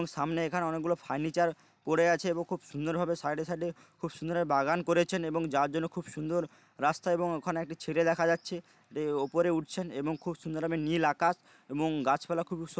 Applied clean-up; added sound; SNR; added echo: none; none; none; none.